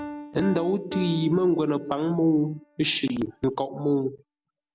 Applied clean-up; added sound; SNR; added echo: none; Piano; 15 dB; none.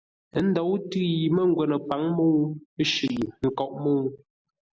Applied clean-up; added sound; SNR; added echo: none; none; none; none.